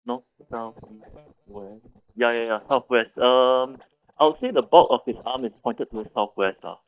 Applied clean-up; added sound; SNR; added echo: neural mask model DeepFilterNet 3.